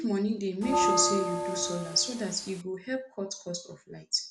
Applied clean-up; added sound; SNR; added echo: none; Bell; -1 dB; none.